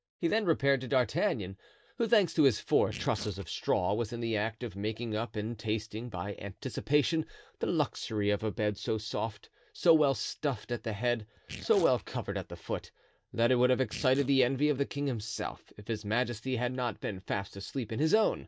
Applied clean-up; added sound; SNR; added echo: neural mask model DeepFilterNet 3.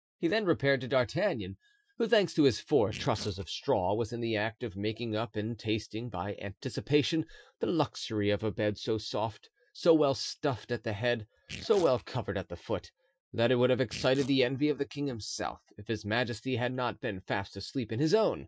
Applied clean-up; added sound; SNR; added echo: classical method Wiener filter.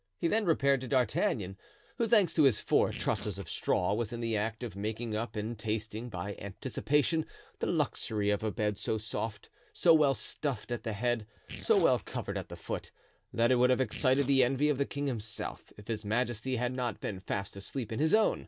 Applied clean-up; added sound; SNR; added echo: none; Tearing; 20 dB; none.